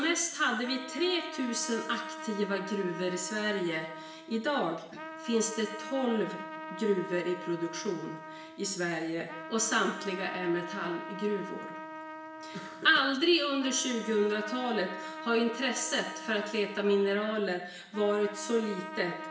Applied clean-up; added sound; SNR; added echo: none; Trumpet; 11 dB; reverberation time 0.8 s.